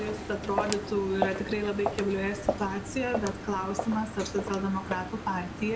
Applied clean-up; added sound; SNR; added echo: none; Walk, footsteps; 4 dB; none.